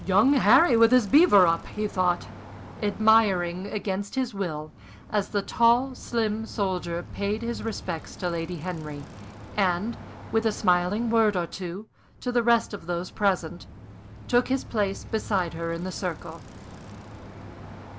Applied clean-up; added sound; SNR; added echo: none; Bicycle; 16 dB; none.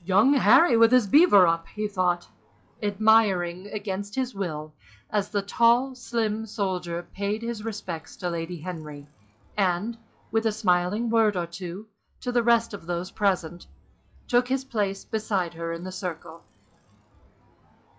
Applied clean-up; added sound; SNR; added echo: classical method log-MMSE.